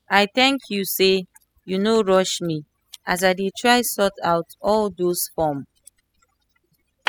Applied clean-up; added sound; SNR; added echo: classical method spectral subtraction.